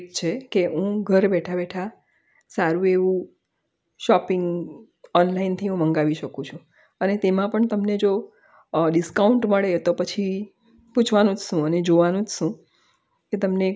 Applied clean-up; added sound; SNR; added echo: none; none; none; none.